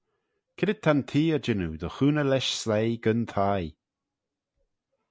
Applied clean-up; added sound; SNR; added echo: none; none; none; none.